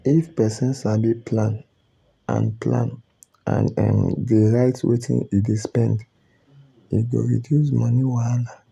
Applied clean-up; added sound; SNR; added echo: none; none; none; none.